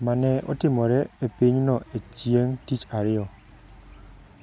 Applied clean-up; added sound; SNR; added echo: none; none; none; none.